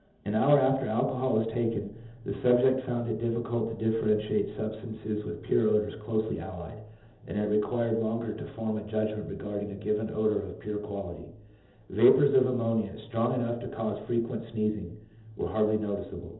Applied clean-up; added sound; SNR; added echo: none; none; none; reverberation time 1.2 s.